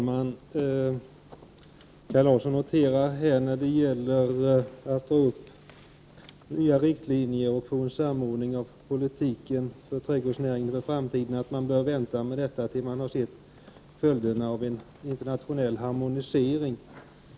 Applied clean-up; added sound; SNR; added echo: none; none; none; none.